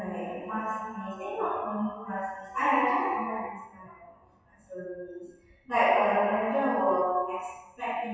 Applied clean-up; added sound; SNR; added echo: classical method WPE with log-MMSE.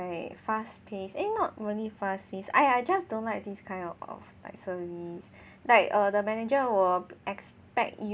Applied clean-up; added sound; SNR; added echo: none; none; none; none.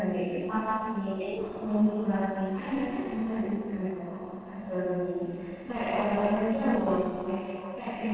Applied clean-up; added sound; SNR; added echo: neural separator model SepFormer DNS4.